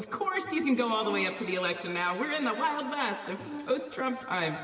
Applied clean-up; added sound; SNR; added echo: none; Brass instrument; 14 dB; reverberation time 2.3 s.